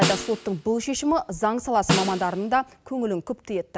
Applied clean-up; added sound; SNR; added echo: none; Snare drum; 6 dB; none.